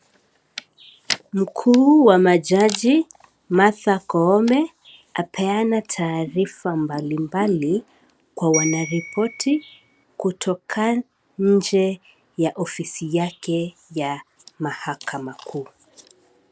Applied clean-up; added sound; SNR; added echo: none; Bell; 9 dB; none.